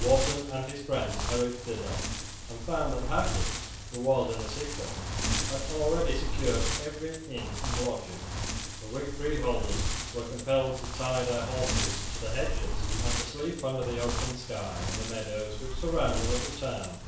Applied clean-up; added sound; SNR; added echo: none; Wind; 0 dB; reverberation time 0.7 s.